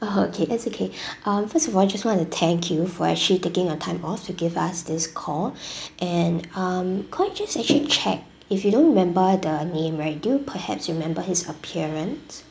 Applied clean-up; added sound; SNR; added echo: none; none; none; none.